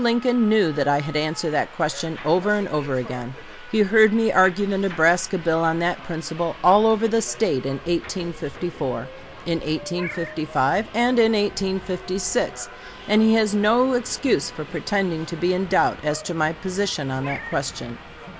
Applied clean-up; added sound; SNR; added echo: none; Subway, metro, underground + Meow; 16 dB; none.